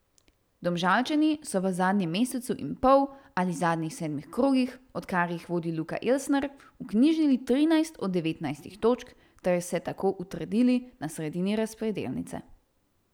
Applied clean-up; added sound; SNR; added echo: none; none; none; none.